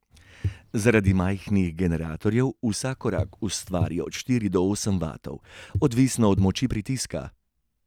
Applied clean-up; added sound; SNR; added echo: none; Walk, footsteps / Bird vocalization, bird call, bird song; 10 dB; none.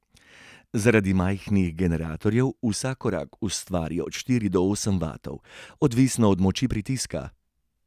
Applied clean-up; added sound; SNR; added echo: none; none; none; none.